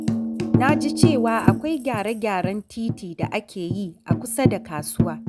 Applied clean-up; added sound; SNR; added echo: none; Tambourine; -2 dB; none.